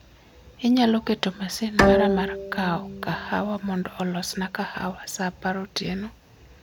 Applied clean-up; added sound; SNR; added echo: none; Bowed string instrument; 1 dB; none.